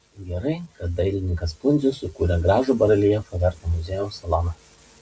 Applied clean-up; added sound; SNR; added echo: none; none; none; none.